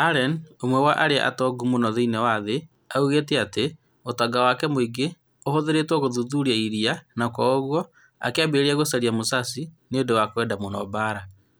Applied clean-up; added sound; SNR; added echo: none; none; none; none.